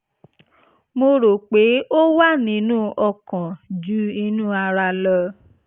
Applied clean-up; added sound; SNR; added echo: none; none; none; none.